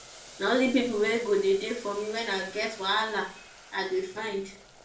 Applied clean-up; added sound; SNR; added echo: none; Boiling; 19 dB; reverberation time 0.4 s.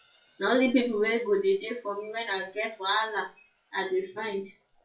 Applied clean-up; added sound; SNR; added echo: classical method WPE with log-MMSE.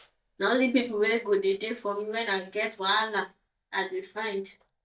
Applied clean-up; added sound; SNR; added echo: neural mask model DeepFilterNet 3.